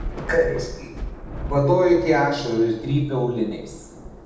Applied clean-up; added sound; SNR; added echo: none; Thunder / Rain; 11 dB; reverberation time 0.8 s.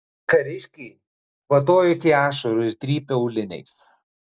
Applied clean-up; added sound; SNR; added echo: none; none; none; none.